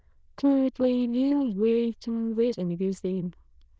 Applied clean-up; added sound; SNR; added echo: neural diffusion model UNIVERSE++.